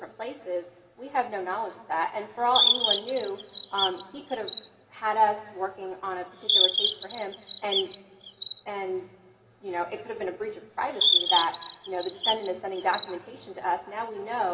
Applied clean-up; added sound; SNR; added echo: none; Bird; -2 dB; reverberation time 2.4 s.